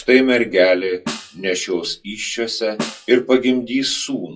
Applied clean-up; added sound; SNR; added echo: classical method WPE with log-MMSE.